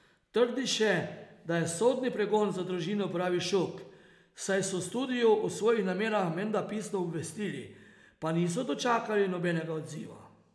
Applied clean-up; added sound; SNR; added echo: none; none; none; none.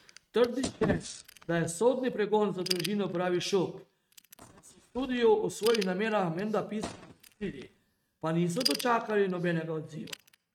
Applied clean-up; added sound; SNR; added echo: neural mask model RNNoise.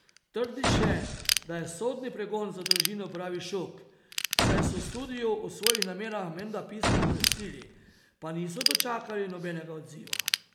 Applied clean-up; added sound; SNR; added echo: none; Ratchet, pawl / Tools + Boom; -4 dB; none.